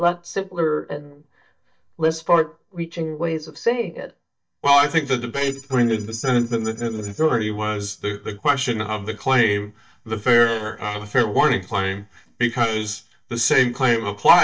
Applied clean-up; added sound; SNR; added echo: neural mask model DeepFilterNet 3.